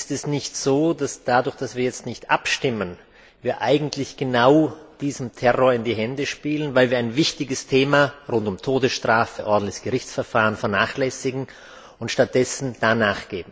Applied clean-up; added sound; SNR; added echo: none; none; none; none.